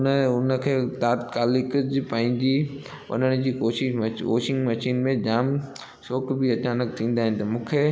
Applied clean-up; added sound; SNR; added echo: none; none; none; none.